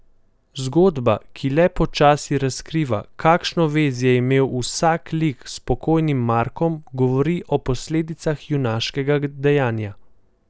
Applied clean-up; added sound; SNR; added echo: none; none; none; none.